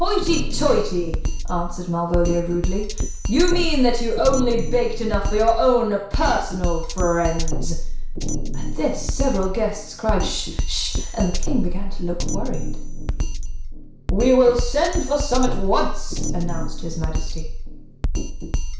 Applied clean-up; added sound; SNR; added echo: none; Drum kit; -1 dB; reverberation time 0.6 s.